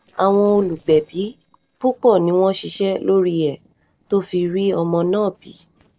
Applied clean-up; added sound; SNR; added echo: neural separator model SepFormer DNS4.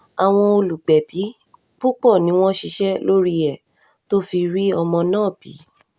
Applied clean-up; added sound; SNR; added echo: none; none; none; none.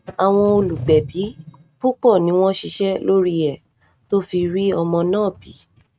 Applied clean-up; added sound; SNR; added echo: neural mask model RNNoise.